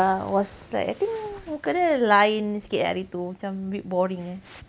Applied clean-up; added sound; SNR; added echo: none; none; none; none.